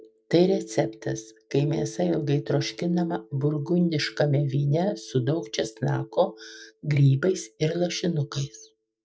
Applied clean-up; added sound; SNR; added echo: neural mask model DeepFilterNet 3.